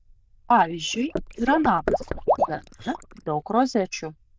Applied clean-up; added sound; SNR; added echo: neural diffusion model UNIVERSE++.